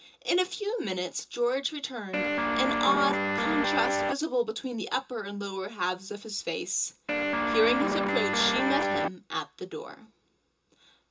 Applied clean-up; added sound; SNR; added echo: none; Guitar; -4 dB; reverberation time 0.2 s.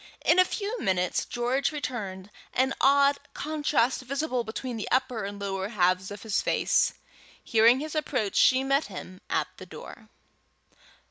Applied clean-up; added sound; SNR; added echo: none; none; none; none.